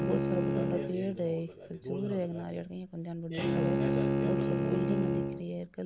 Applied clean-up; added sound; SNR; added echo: none; Bowed string instrument; -2 dB; none.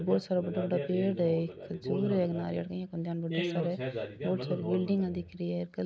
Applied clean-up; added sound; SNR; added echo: none; none; none; none.